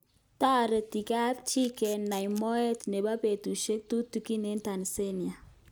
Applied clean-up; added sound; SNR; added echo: none; Camera; 18 dB; none.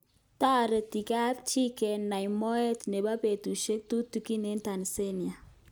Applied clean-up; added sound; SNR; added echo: none; none; none; none.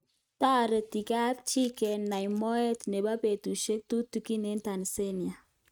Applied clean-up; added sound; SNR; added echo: neural mask model RNNoise.